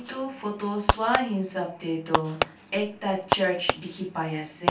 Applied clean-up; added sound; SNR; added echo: none; Fireworks; 2 dB; reverberation time 0.3 s.